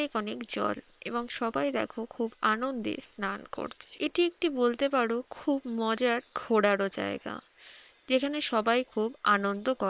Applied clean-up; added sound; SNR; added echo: neural separator model SepFormer WHAM!.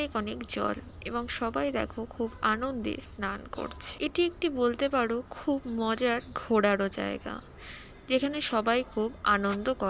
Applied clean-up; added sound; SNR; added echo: none; Vehicle horn, car horn, honking; 18 dB; none.